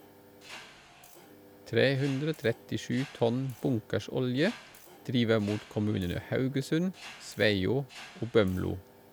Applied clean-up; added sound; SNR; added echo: none; Mechanisms; 20 dB; none.